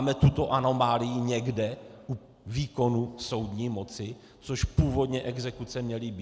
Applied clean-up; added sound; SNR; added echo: none; none; none; none.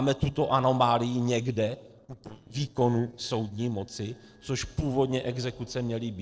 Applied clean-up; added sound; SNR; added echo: neural separator model SepFormer DNS4.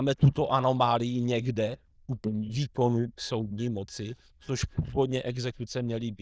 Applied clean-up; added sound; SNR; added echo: neural diffusion model UNIVERSE++.